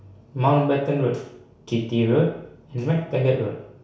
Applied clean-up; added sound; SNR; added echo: none; none; none; reverberation time 0.6 s.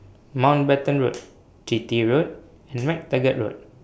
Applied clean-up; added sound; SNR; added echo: none; none; none; none.